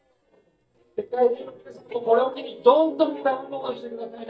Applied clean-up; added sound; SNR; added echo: neural mask model DeepFilterNet 3.